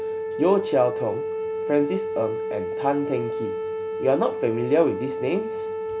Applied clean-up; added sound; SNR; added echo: none; Wind instrument, woodwind instrument; 3 dB; none.